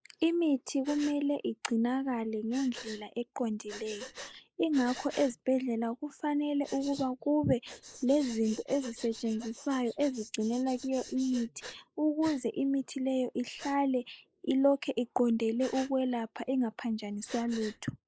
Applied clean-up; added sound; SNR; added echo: neural mask model Resemble Enhance denoiser.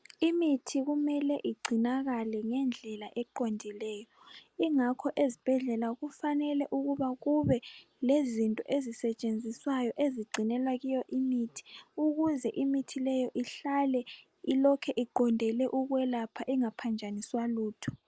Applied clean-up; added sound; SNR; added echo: none; none; none; none.